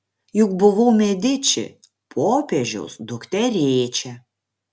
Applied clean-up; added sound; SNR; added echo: none; none; none; none.